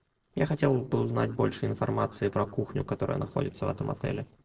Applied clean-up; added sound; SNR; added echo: neural separator model SepFormer DNS4.